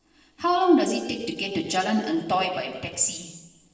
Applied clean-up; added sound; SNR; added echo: neural separator model SepFormer DNS4.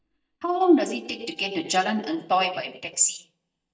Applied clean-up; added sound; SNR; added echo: neural mask model DeepFilterNet 3.